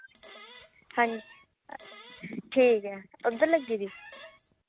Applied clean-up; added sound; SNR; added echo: none; Fart + Squeak; 20 dB; none.